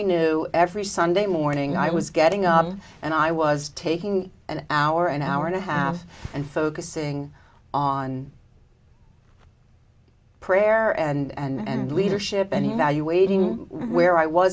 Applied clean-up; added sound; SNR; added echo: none; none; none; none.